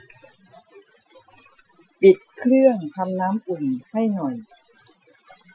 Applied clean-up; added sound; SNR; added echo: classical method Wiener filter.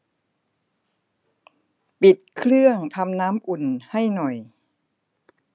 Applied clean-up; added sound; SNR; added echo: none; none; none; none.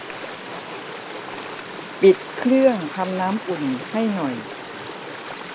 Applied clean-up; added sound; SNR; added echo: none; Stream; 10 dB; none.